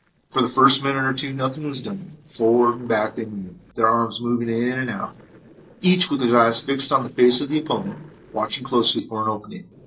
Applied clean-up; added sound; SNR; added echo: neural separator model SepFormer DNS4.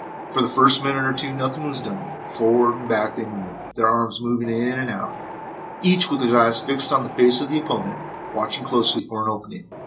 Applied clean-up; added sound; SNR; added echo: none; Wind; 12 dB; reverberation time 0.2 s.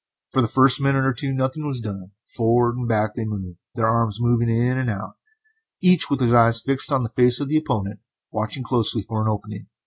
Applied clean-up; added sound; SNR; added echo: none; none; none; none.